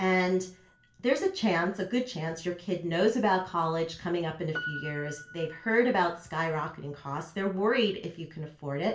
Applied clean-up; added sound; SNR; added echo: none; Piano; 18 dB; reverberation time 0.3 s.